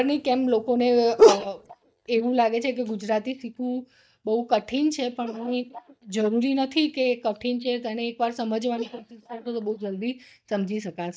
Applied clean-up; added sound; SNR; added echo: neural mask model DeepFilterNet 3.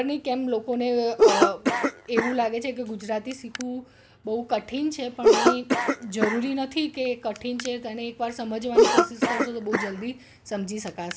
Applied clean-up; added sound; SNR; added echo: none; Cough; -3 dB; none.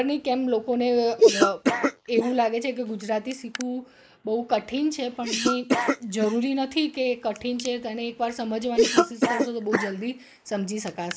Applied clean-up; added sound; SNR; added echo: neural mask model Resemble Enhance denoiser.